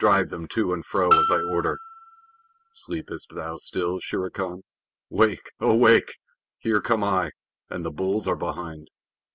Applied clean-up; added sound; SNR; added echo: none; Bell; 1 dB; none.